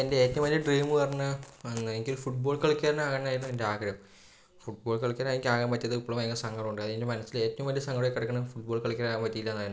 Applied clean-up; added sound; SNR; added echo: none; none; none; none.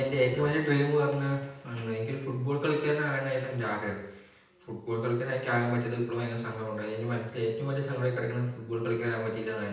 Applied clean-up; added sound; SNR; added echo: none; none; none; reverberation time 0.9 s.